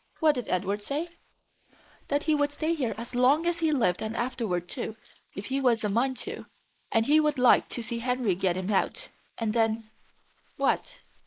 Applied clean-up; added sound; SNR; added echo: neural mask model Resemble Enhance denoiser.